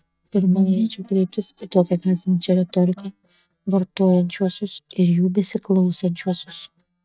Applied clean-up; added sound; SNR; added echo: neural mask model DeepFilterNet 3.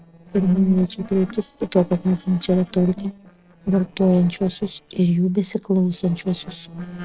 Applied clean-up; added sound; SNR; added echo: neural separator model SepFormer DNS4.